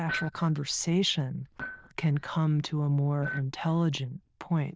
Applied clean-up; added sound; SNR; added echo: neural diffusion model UNIVERSE++.